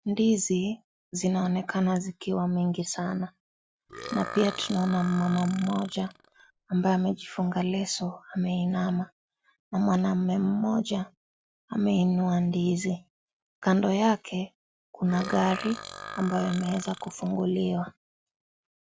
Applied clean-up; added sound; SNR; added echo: none; Burping, eructation; 13 dB; none.